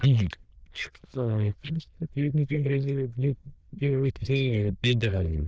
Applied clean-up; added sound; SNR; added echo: neural diffusion model UNIVERSE++.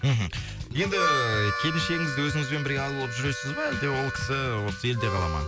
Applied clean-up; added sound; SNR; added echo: none; Harmonica; 5 dB; none.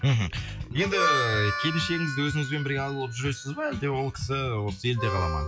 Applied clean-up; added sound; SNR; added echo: classical method log-MMSE.